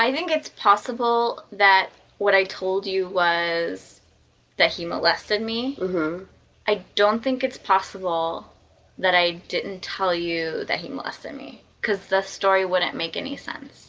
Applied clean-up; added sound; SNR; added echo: none; none; none; none.